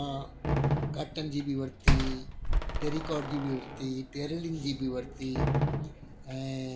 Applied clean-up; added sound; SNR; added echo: none; Slam; -4 dB; none.